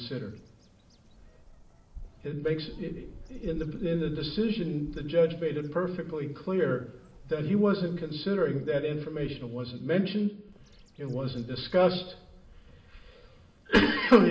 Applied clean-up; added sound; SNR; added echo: none; Bird vocalization, bird call, bird song; 20 dB; reverberation time 0.6 s.